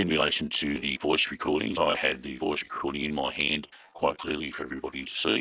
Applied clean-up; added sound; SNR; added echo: neural mask model Resemble Enhance denoiser.